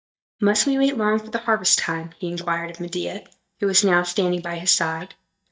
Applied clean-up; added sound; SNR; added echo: neural mask model DeepFilterNet 3.